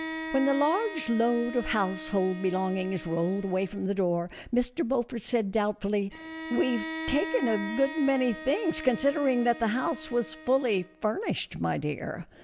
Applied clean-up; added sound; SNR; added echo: none; Bowed string instrument; 12 dB; none.